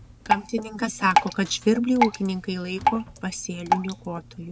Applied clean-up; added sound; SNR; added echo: none; Drip; 1 dB; none.